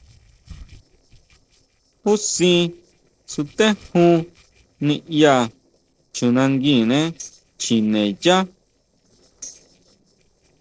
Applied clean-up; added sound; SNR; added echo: neural separator model SepFormer DNS4.